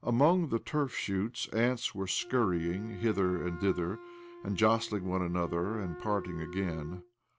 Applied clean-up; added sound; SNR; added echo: none; Wind instrument, woodwind instrument; 16 dB; none.